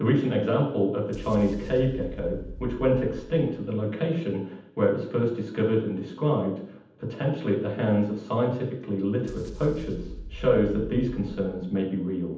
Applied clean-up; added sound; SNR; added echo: none; Boom; 12 dB; reverberation time 0.8 s.